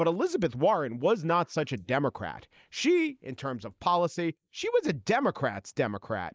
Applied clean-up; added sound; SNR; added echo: neural mask model Resemble Enhance denoiser.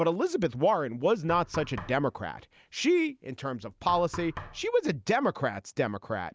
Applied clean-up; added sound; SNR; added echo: none; Knock; 18 dB; none.